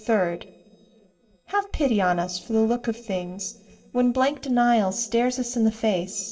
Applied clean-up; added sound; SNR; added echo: neural separator model SepFormer DNS4.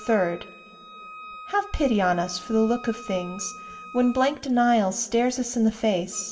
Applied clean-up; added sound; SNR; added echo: none; Wind instrument, woodwind instrument; 19 dB; reverberation time 3.0 s.